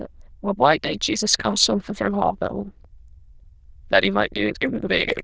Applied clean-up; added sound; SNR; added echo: neural diffusion model UNIVERSE++.